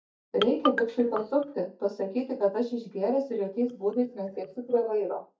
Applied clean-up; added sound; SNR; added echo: neural mask model DeepFilterNet 3.